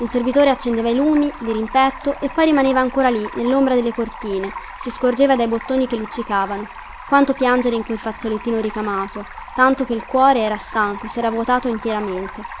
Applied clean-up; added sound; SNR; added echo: none; Stream; 15 dB; none.